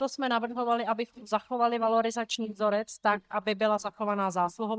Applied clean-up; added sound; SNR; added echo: neural mask model DeepFilterNet 3.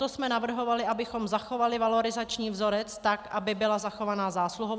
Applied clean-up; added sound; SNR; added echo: none; none; none; none.